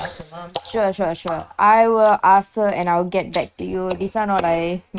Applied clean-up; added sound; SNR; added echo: neural mask model RNNoise.